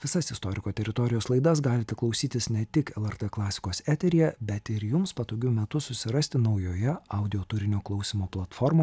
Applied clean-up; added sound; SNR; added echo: none; none; none; none.